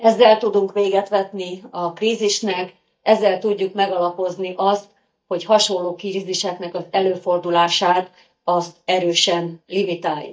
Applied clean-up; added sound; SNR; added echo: neural mask model DeepFilterNet 3.